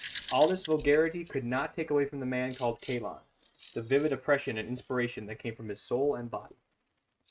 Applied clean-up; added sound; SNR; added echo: neural mask model RNNoise.